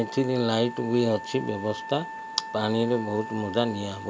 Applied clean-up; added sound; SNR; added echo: none; Wind instrument, woodwind instrument; 12 dB; none.